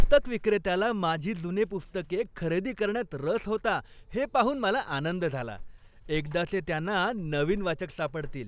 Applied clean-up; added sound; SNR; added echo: none; Alarm / Insect; 5 dB; none.